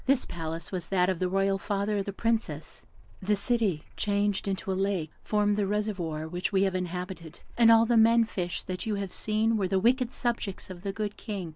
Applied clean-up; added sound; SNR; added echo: neural mask model Resemble Enhance denoiser.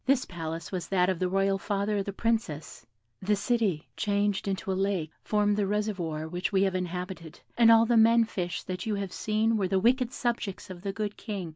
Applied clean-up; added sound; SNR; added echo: none; none; none; none.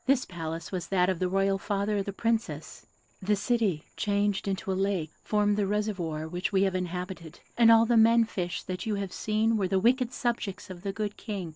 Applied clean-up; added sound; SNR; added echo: neural separator model SepFormer DNS4.